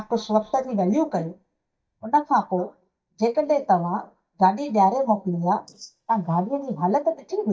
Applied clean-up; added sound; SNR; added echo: neural mask model DeepFilterNet 3.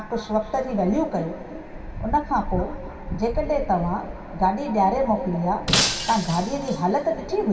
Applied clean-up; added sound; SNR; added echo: none; Shatter; 3 dB; reverberation time 2.8 s.